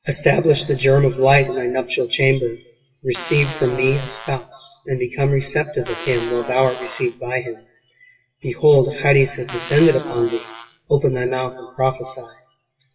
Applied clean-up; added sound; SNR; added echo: classical method WPE with log-MMSE.